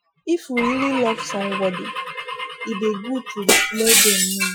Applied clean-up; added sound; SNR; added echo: classical method Wiener filter.